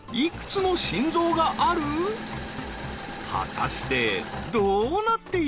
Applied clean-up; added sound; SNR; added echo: none; Engine / Mechanisms; 11 dB; none.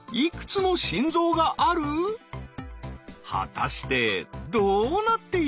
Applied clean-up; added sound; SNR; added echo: none; none; none; none.